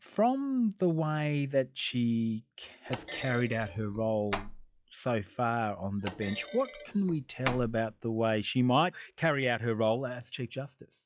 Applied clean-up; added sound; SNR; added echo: classical method log-MMSE.